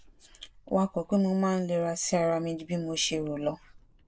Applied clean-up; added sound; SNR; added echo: neural mask model Resemble Enhance denoiser.